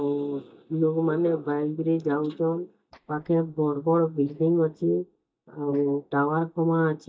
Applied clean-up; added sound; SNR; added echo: neural mask model DeepFilterNet 3.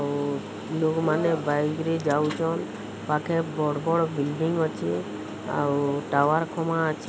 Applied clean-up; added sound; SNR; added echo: none; none; none; none.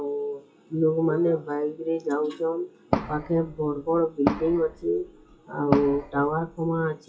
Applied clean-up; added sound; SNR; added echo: classical method WPE with log-MMSE.